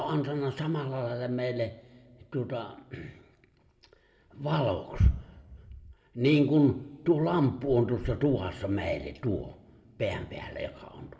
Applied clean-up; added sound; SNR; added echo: none; none; none; reverberation time 1.2 s.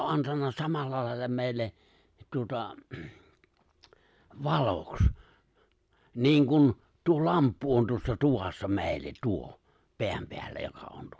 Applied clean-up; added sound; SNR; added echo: none; none; none; none.